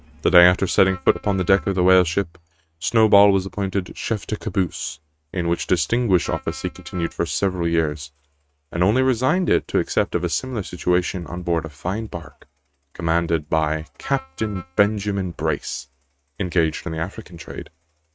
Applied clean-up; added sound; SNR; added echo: neural mask model RNNoise.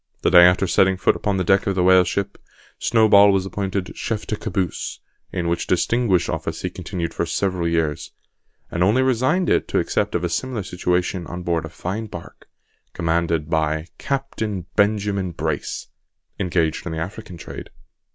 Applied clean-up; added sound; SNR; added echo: none; none; none; none.